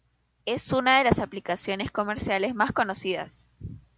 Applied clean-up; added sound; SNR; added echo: none; none; none; none.